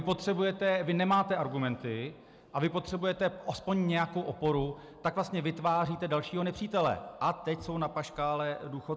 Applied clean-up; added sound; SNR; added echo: none; none; none; none.